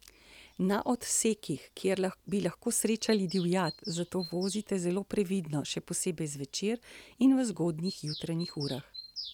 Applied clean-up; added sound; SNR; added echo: none; Bird vocalization, bird call, bird song; 18 dB; none.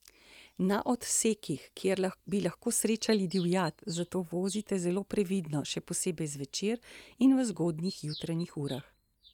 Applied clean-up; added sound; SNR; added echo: neural mask model DeepFilterNet 3.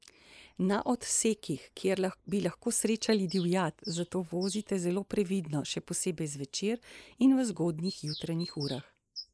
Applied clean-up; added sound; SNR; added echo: neural mask model Resemble Enhance denoiser.